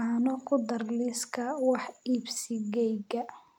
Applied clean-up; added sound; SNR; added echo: none; none; none; none.